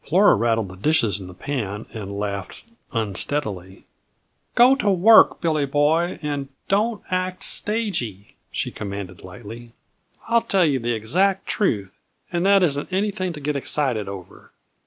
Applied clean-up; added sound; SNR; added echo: none; none; none; none.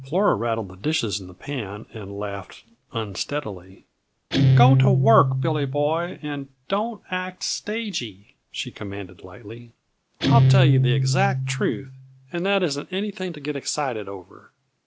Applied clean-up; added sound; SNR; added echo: none; Guitar; -1 dB; none.